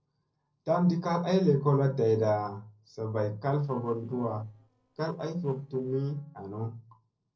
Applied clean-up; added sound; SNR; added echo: neural separator model SepFormer DNS4.